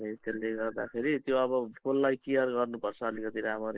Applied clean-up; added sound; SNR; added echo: neural mask model Resemble Enhance denoiser.